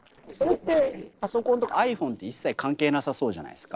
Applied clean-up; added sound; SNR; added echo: neural separator model SepFormer DNS4.